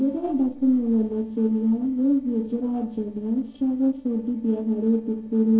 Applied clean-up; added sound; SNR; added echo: neural separator model SepFormer DNS4.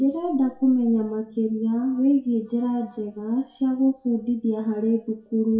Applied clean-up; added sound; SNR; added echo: classical method WPE with log-MMSE.